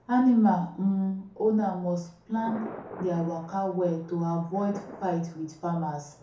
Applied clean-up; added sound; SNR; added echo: none; Thunder; 18 dB; reverberation time 0.6 s.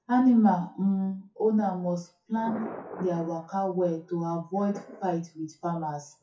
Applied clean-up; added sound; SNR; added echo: classical method WPE with log-MMSE.